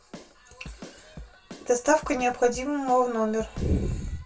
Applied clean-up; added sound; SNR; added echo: none; Drum kit; 18 dB; reverberation time 0.2 s.